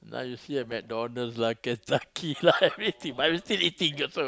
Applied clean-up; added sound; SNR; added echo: none; none; none; none.